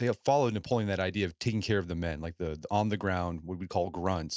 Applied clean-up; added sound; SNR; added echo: none; none; none; none.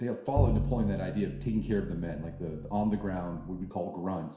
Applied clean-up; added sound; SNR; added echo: none; Bowed string instrument; 2 dB; reverberation time 0.7 s.